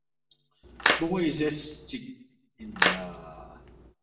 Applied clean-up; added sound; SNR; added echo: none; Splash, splatter; -4 dB; reverberation time 0.7 s.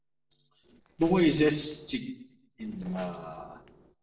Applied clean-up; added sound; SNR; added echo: neural separator model SepFormer DNS4.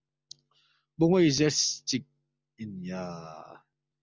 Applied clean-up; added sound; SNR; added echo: none; none; none; none.